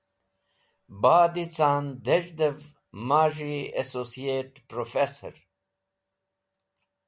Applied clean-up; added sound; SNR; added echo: none; none; none; none.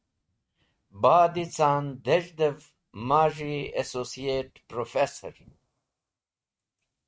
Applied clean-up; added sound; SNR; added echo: neural mask model RNNoise.